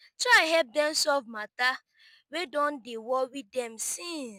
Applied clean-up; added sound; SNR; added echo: none; none; none; none.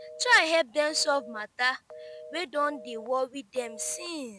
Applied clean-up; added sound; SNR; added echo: none; Telephone; 18 dB; none.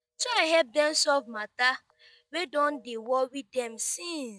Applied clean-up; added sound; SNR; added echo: neural mask model DeepFilterNet 3.